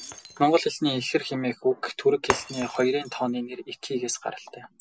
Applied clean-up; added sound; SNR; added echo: none; Shatter; 10 dB; none.